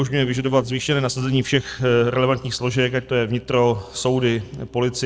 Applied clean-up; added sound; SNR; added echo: neural separator model SepFormer DNS4.